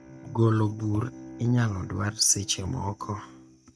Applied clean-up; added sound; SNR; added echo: neural mask model RNNoise.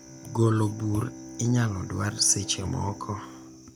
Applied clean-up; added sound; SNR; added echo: none; Bowed string instrument; 16 dB; none.